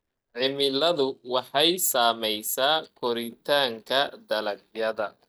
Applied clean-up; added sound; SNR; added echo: neural mask model DeepFilterNet 3.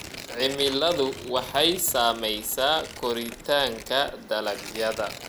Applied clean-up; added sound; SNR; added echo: none; Tearing; 15 dB; none.